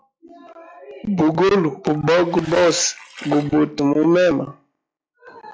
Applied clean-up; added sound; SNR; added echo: classical method log-MMSE.